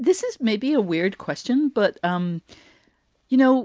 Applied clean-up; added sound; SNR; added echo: none; none; none; none.